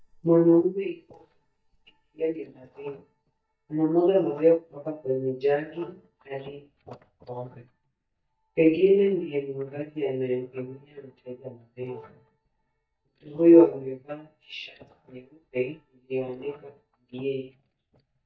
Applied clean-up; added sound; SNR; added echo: neural mask model DeepFilterNet 3.